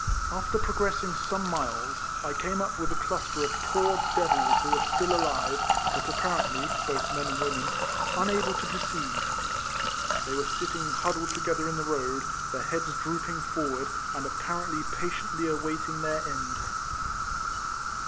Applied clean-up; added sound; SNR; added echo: none; Insect + Fill (with liquid); -4 dB; none.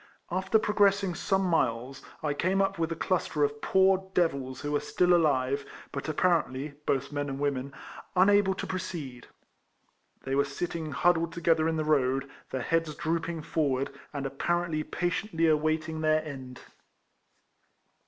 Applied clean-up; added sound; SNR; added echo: none; none; none; none.